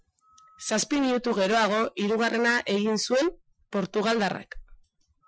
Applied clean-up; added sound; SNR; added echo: classical method Wiener filter.